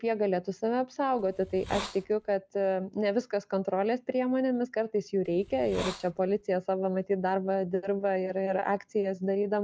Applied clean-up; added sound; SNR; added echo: none; Hiss; 12 dB; none.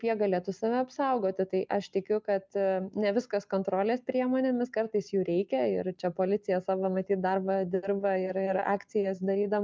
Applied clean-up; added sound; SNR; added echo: none; none; none; none.